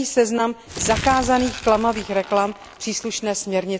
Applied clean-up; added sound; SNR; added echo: none; Crumpling, crinkling; 12 dB; none.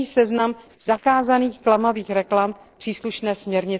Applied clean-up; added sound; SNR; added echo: neural separator model SepFormer DNS4.